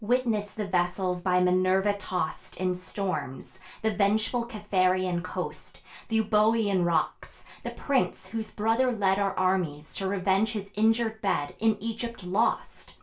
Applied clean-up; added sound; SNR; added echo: none; none; none; reverberation time 0.3 s.